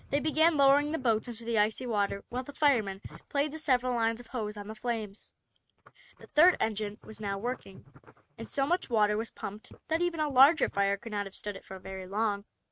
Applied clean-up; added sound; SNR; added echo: neural mask model RNNoise.